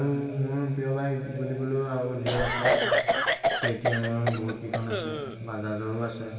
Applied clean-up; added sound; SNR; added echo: none; Cough; -3 dB; reverberation time 2.5 s.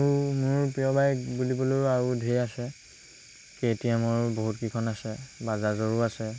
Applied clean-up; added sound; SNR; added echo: none; none; none; none.